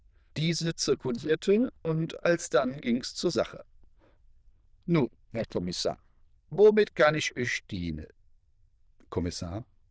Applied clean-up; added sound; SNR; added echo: neural diffusion model UNIVERSE++.